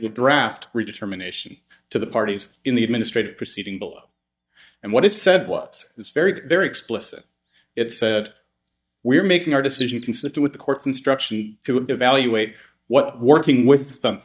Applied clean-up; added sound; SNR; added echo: neural mask model DeepFilterNet 3.